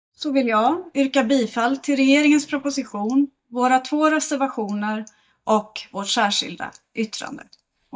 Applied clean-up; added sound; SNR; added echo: neural mask model DeepFilterNet 3.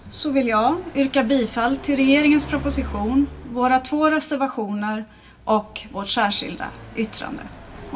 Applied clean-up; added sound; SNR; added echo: none; Car passing by; 16 dB; reverberation time 0.2 s.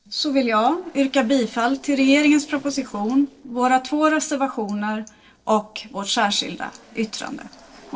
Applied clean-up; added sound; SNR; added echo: neural separator model SepFormer DNS4.